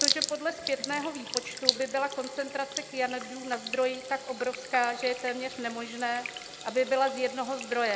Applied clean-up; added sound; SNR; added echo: none; Sink (filling or washing) / Water tap, faucet; 5 dB; none.